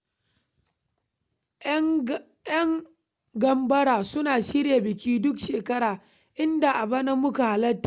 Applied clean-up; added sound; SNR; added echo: none; none; none; none.